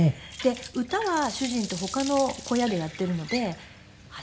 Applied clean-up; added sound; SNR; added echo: none; Water tap, faucet; 13 dB; none.